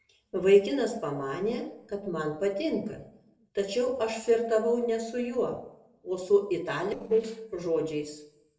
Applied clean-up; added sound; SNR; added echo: neural separator model SepFormer DNS4.